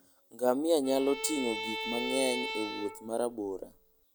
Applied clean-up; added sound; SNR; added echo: none; Bowed string instrument; 6 dB; none.